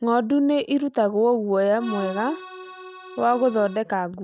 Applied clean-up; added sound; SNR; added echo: none; Accordion; 14 dB; none.